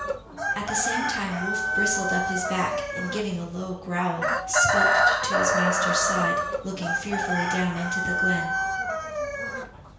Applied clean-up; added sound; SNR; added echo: none; Chicken, rooster; -4 dB; reverberation time 0.5 s.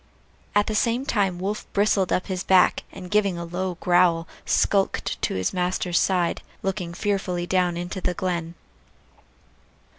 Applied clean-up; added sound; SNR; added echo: none; none; none; none.